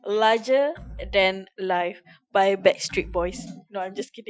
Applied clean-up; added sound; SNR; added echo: classical method Wiener filter.